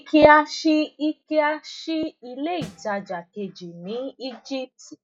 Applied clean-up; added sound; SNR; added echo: classical method log-MMSE.